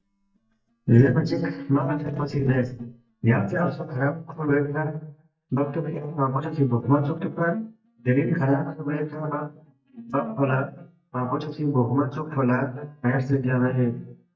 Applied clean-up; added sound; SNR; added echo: neural mask model DeepFilterNet 3.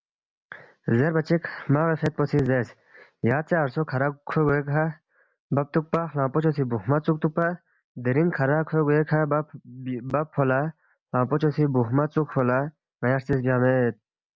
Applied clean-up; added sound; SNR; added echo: none; none; none; none.